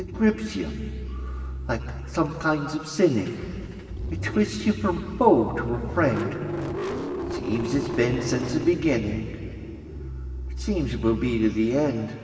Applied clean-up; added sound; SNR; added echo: none; Engine starting / Car; 7 dB; reverberation time 2.4 s.